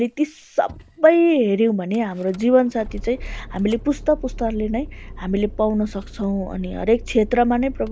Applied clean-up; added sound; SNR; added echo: none; Idling / Engine starting / Door / Car; 14 dB; none.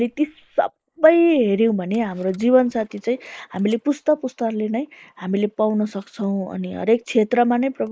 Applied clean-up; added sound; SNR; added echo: neural mask model Resemble Enhance denoiser.